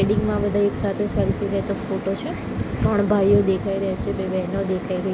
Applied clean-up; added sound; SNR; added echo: none; Fixed-wing aircraft, airplane; 10 dB; none.